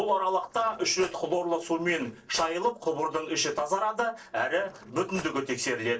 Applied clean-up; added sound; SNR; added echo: neural separator model SepFormer DNS4.